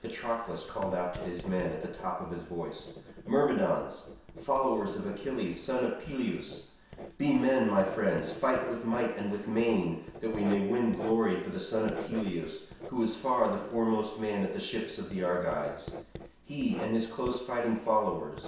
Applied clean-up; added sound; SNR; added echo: none; Writing; 14 dB; reverberation time 0.7 s.